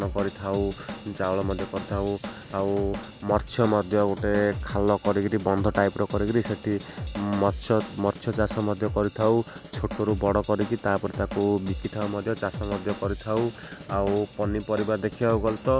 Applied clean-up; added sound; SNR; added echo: none; Drum / Drum kit; 10 dB; none.